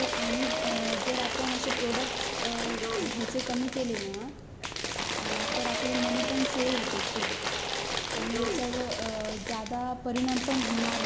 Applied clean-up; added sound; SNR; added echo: none; Applause / Crowd / Cheering; -1 dB; none.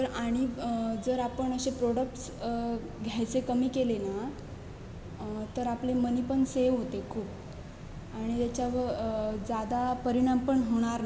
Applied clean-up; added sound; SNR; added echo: none; none; none; none.